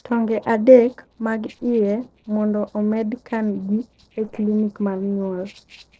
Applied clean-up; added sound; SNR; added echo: neural separator model SepFormer DNS4.